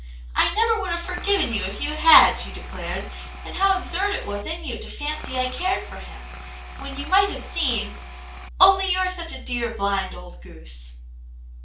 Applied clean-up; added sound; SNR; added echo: none; Tools; 16 dB; reverberation time 0.3 s.